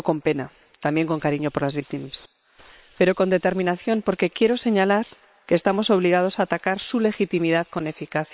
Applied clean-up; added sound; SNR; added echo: neural separator model SepFormer WHAM!.